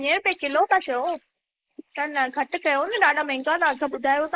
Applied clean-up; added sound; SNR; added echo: neural mask model Resemble Enhance denoiser.